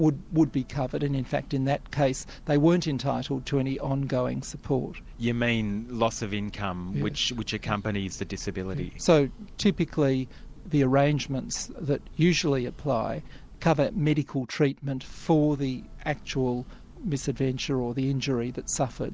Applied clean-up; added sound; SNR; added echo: none; Church bell; 17 dB; none.